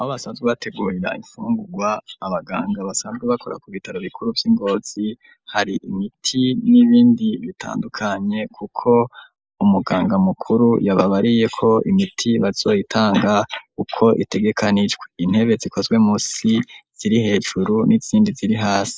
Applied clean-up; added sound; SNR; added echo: neural mask model Resemble Enhance denoiser.